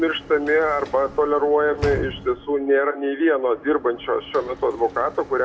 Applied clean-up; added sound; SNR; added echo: none; Sliding door / Slam; 16 dB; reverberation time 0.3 s.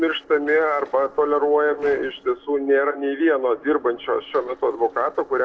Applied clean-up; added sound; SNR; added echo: neural separator model SepFormer DNS4.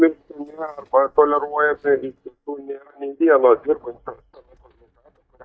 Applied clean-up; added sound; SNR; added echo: neural mask model DeepFilterNet 3.